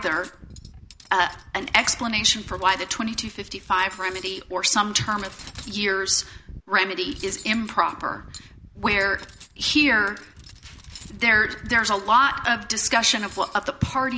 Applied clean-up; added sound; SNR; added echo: none; Cutlery, silverware; 18 dB; none.